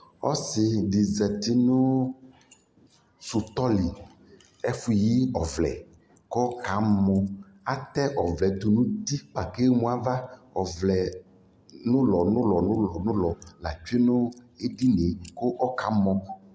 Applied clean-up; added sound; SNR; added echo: none; none; none; none.